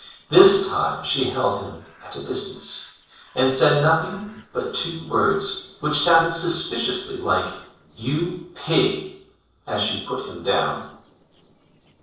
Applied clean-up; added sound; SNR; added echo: neural separator model SepFormer DNS4.